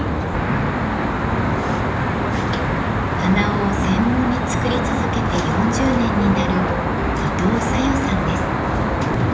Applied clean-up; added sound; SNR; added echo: none; Traffic noise, roadway noise; -4 dB; reverberation time 0.8 s.